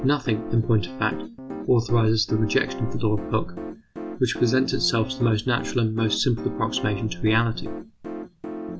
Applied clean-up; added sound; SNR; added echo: none; Piano; 10 dB; none.